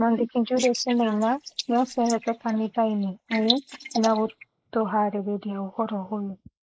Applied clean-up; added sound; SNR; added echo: neural mask model Resemble Enhance denoiser.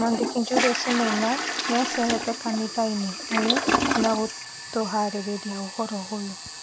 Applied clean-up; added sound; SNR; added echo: none; Toilet flush + Insect; 2 dB; none.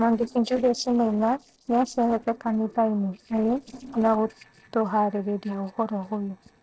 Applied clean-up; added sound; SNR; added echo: neural separator model SepFormer DNS4.